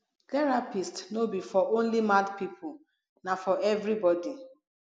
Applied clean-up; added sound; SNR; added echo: none; none; none; none.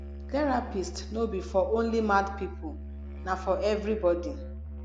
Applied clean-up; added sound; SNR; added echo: none; Musical instrument; 9 dB; none.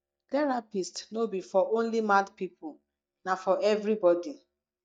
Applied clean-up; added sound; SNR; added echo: neural mask model DeepFilterNet 3.